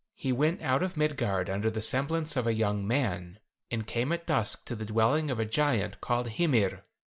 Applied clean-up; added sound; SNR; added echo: none; none; none; none.